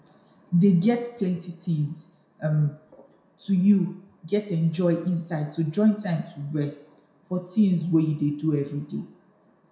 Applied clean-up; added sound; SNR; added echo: none; none; none; reverberation time 0.6 s.